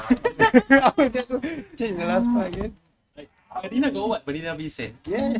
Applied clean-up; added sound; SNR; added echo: neural mask model RNNoise.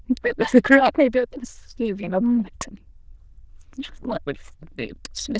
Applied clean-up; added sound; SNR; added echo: neural diffusion model UNIVERSE++.